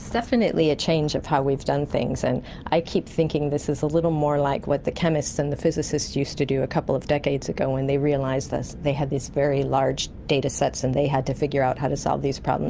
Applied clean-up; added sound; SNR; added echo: none; none; none; none.